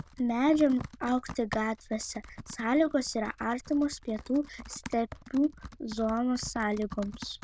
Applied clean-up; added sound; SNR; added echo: neural diffusion model UNIVERSE++.